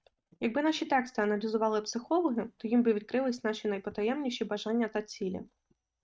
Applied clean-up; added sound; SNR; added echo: neural mask model RNNoise.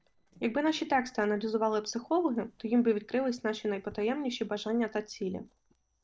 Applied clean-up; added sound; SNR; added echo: neural separator model SepFormer DNS4.